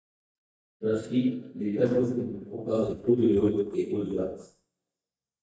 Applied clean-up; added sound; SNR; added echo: neural mask model DeepFilterNet 3.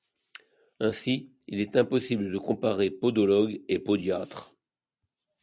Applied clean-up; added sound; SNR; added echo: none; none; none; none.